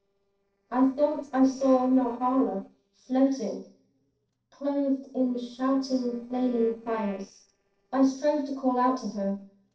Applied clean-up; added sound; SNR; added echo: neural separator model SepFormer DNS4.